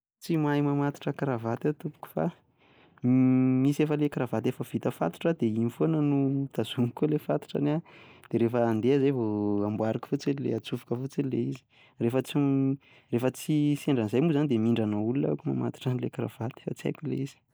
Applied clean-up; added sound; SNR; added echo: neural mask model Resemble Enhance denoiser.